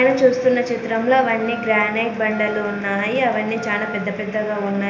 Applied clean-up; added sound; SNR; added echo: none; Wind instrument, woodwind instrument; 15 dB; reverberation time 0.8 s.